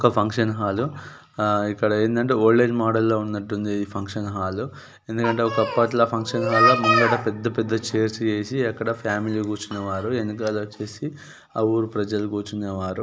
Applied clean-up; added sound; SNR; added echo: none; none; none; none.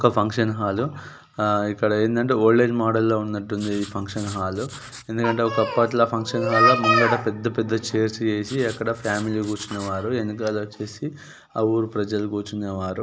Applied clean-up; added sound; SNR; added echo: none; Writing; 19 dB; none.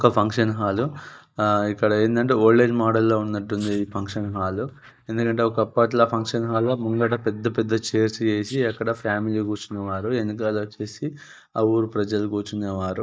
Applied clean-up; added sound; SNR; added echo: neural mask model DeepFilterNet 3.